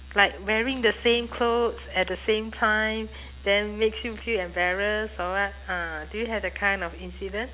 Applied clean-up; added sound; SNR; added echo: none; Musical instrument; 16 dB; none.